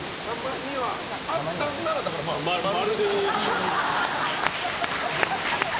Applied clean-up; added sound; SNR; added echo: none; Water; 6 dB; none.